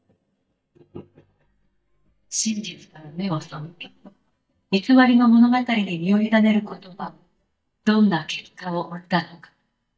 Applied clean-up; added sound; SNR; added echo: neural mask model DeepFilterNet 3.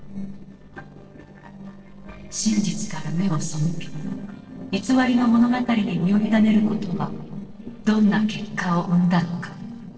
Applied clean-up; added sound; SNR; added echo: neural separator model SepFormer DNS4.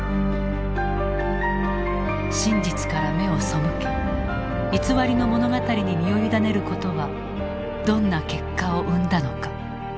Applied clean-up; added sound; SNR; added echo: none; none; none; none.